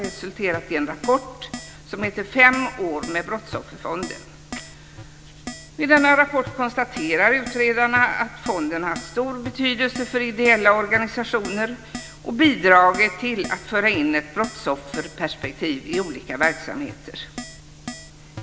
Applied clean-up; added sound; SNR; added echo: none; Keyboard (musical); 16 dB; none.